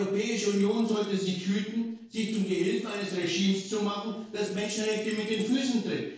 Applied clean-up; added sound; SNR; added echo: neural separator model SepFormer DNS4.